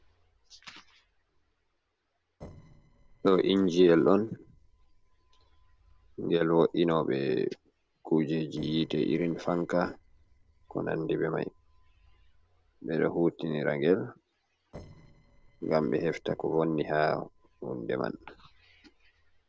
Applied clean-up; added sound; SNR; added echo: neural separator model SepFormer DNS4.